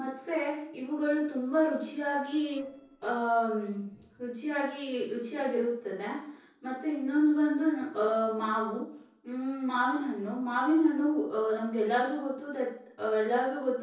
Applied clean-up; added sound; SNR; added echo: neural separator model SepFormer DNS4.